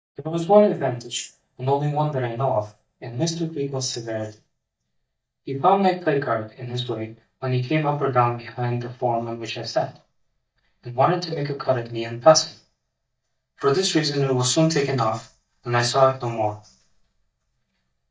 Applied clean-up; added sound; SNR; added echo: neural mask model DeepFilterNet 3.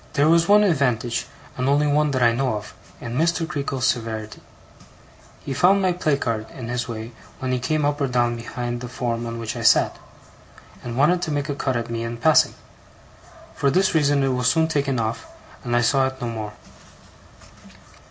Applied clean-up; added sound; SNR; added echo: none; none; none; none.